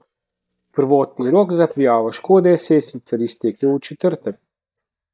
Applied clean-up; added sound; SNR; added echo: neural mask model DeepFilterNet 3.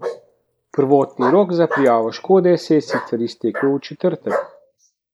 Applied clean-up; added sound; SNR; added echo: neural mask model Resemble Enhance denoiser.